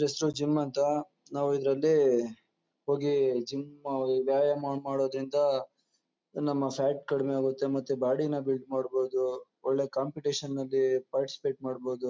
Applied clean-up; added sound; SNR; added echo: none; none; none; none.